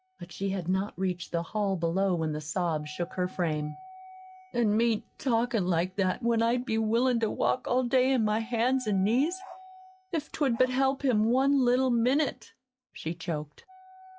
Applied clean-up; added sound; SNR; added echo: classical method log-MMSE.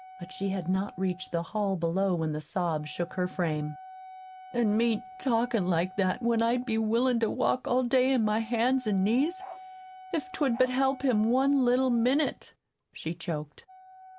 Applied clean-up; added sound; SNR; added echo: none; Wind instrument, woodwind instrument + Bark; 20 dB; none.